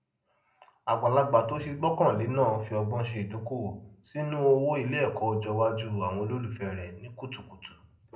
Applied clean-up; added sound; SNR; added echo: none; none; none; reverberation time 0.5 s.